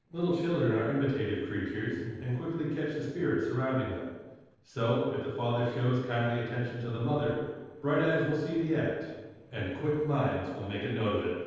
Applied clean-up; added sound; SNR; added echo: neural separator model SepFormer DNS4.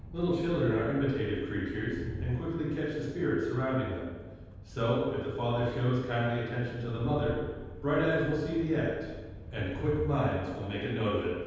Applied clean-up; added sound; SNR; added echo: none; Train; 12 dB; reverberation time 1.2 s.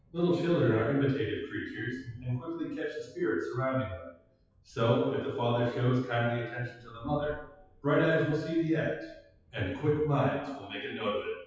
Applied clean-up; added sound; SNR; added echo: classical method WPE with log-MMSE.